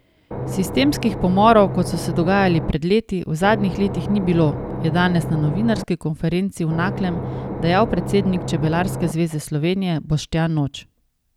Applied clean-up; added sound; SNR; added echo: none; Engine / Boat, Water vehicle; 6 dB; none.